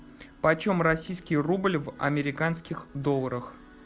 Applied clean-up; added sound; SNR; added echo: none; none; none; none.